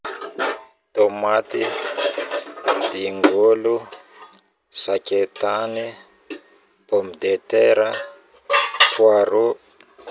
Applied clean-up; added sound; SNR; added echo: none; none; none; none.